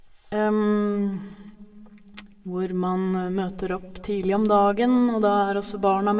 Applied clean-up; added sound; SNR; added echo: none; none; none; reverberation time 1.2 s.